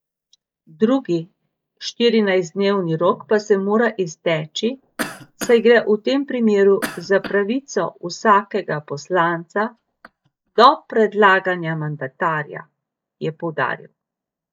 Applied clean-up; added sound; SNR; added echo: neural mask model DeepFilterNet 3.